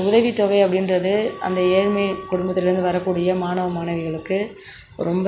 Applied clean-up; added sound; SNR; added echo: none; Wind instrument, woodwind instrument; 18 dB; none.